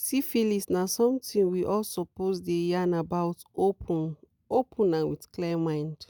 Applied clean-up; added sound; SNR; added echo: none; none; none; none.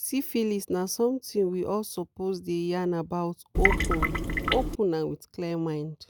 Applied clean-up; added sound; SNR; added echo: none; Trickle, dribble / Water tap, faucet; -3 dB; none.